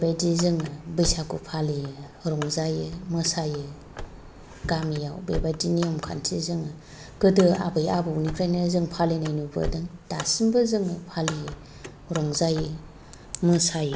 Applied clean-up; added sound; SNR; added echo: none; Car; 14 dB; none.